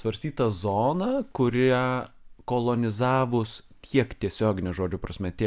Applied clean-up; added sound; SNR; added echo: none; none; none; none.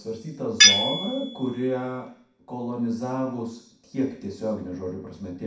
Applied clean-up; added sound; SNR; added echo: none; Tools; -5 dB; reverberation time 0.6 s.